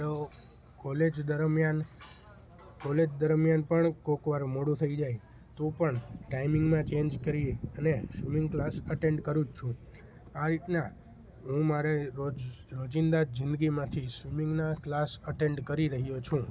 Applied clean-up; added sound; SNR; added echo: none; none; none; none.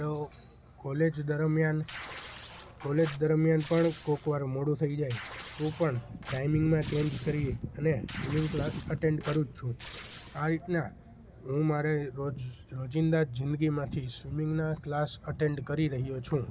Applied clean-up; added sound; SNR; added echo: none; Tearing; 17 dB; none.